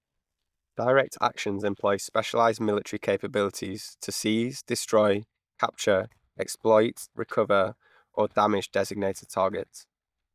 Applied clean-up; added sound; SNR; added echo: neural mask model DeepFilterNet 3.